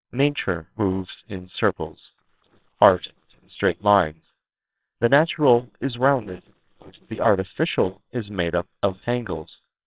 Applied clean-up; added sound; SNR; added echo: neural separator model SepFormer WHAMR!.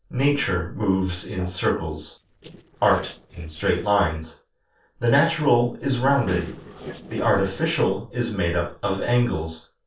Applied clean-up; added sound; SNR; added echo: neural separator model SepFormer DNS4.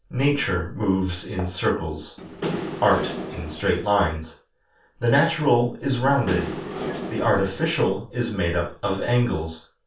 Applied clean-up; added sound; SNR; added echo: none; Engine / Mechanisms; 7 dB; reverberation time 0.3 s.